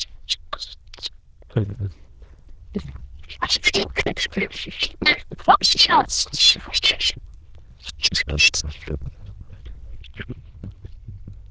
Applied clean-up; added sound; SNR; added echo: neural diffusion model UNIVERSE++.